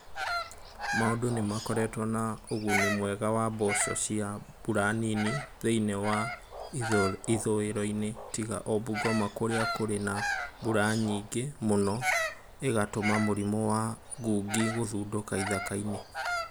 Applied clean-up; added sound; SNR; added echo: none; Bird vocalization, bird call, bird song; 7 dB; none.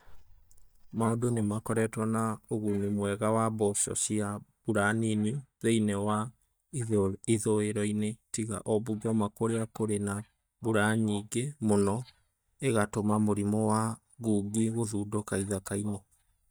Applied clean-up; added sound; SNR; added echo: neural mask model DeepFilterNet 3.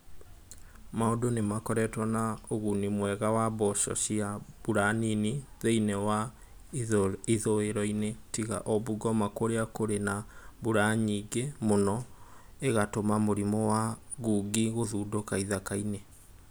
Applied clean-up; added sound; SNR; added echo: none; none; none; none.